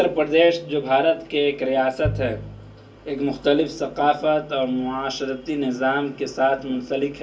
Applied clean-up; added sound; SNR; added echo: none; Piano; 11 dB; reverberation time 0.2 s.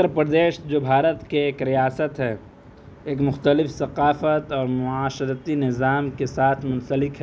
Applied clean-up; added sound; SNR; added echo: none; none; none; none.